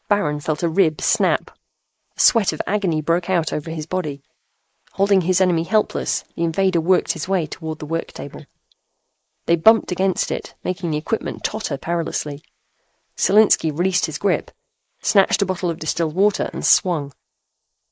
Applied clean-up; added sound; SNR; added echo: neural mask model Resemble Enhance denoiser.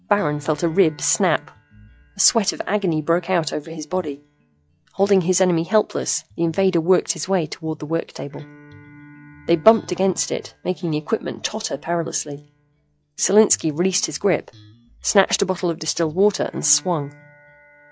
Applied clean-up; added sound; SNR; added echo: classical method log-MMSE.